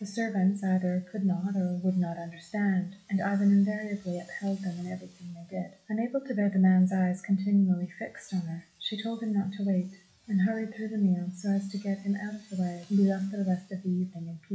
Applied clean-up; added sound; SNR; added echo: classical method WPE with log-MMSE.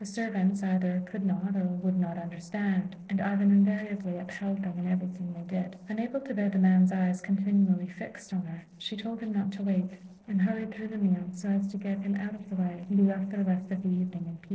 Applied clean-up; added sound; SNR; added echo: neural separator model SepFormer DNS4.